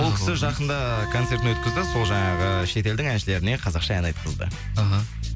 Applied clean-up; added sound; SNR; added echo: none; Bowed string instrument; 9 dB; none.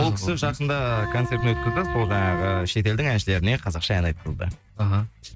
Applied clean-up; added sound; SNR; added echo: neural mask model RNNoise.